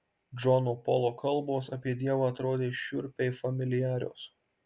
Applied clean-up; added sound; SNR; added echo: none; none; none; none.